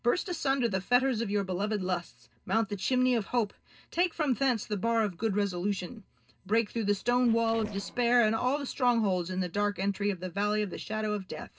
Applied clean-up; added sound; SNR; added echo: neural separator model SepFormer DNS4.